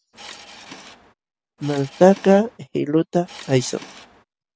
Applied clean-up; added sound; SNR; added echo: none; Subway, metro, underground / Engine; 20 dB; none.